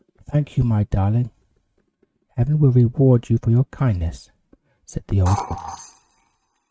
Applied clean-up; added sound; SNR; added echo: neural mask model RNNoise.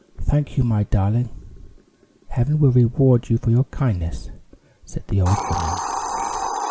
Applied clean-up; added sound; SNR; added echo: none; Hiss; 10 dB; none.